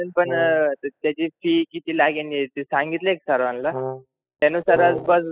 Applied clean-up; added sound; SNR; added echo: classical method spectral subtraction.